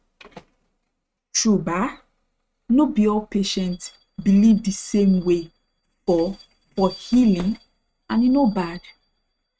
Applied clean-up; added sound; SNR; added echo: neural mask model RNNoise.